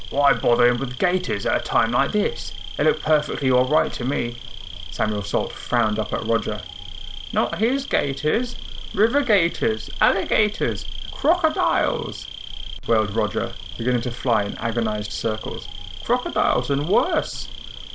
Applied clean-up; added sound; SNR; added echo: none; Insect; 10 dB; none.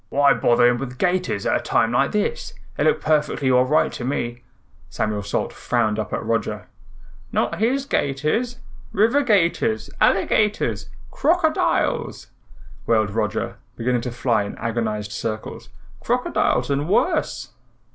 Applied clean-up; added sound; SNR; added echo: none; none; none; none.